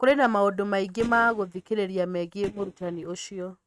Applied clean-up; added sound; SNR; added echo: neural mask model RNNoise.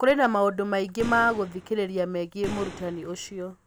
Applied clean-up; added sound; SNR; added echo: none; Boom; 13 dB; none.